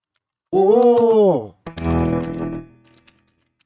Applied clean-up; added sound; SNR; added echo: neural mask model RNNoise.